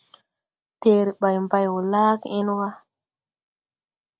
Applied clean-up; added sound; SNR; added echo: none; none; none; none.